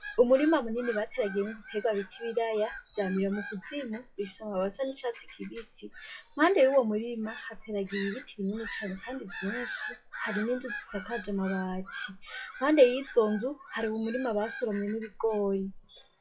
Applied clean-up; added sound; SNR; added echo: classical method log-MMSE.